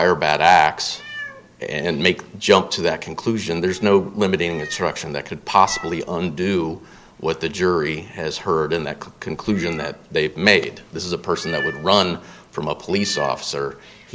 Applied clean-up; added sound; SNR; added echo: none; Meow; 18 dB; none.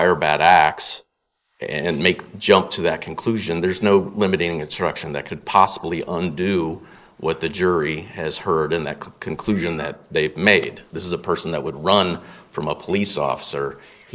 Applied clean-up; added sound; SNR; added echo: neural mask model Resemble Enhance denoiser.